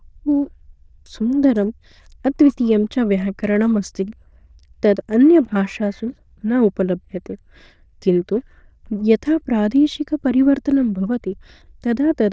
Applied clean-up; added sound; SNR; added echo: neural diffusion model UNIVERSE++.